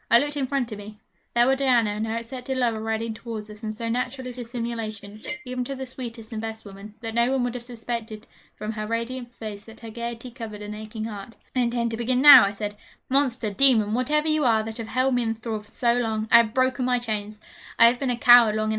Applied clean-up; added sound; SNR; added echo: neural mask model Resemble Enhance denoiser.